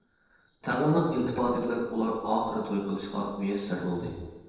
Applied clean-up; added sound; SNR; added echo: neural separator model SepFormer DNS4.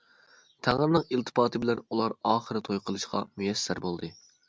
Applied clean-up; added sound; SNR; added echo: none; none; none; none.